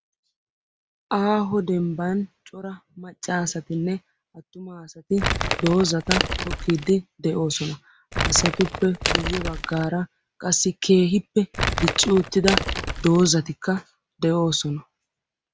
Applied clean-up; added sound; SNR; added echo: none; Crumpling, crinkling; 2 dB; none.